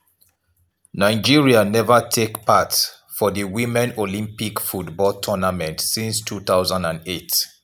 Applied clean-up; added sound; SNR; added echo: none; none; none; none.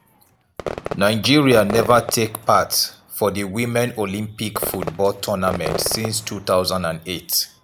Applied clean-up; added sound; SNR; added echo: none; Fireworks; 12 dB; none.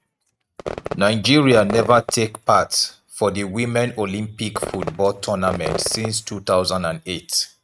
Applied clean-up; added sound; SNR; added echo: neural mask model RNNoise.